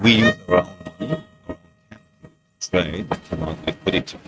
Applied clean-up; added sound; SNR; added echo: neural mask model RNNoise.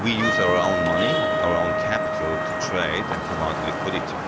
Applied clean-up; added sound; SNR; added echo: none; Wind instrument, woodwind instrument + Traffic noise, roadway noise / Vehicle horn, car horn, honking; -3 dB; none.